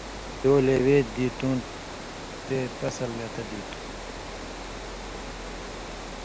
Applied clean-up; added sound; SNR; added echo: none; Water; 8 dB; none.